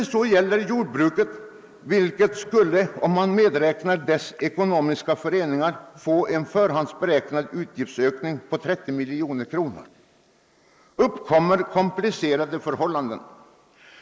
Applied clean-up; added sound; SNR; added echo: neural mask model Resemble Enhance denoiser.